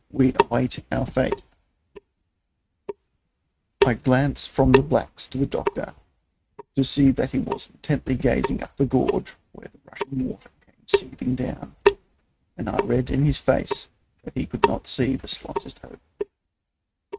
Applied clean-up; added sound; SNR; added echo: neural mask model RNNoise.